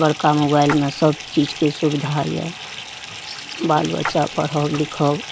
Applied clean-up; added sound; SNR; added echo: none; Splash, splatter + Fill (with liquid) / Bathtub (filling or washing); 12 dB; none.